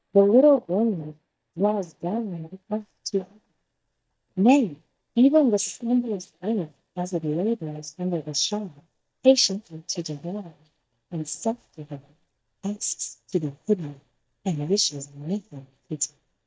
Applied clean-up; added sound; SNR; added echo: neural mask model DeepFilterNet 3.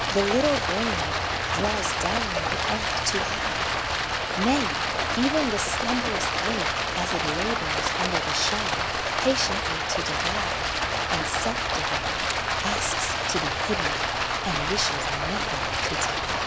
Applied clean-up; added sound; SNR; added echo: none; Stream; -5 dB; none.